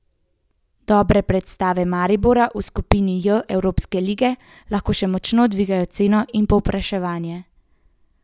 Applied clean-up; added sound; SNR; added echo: none; none; none; none.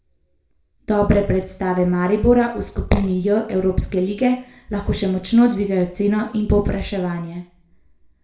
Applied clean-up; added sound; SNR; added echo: none; none; none; reverberation time 0.4 s.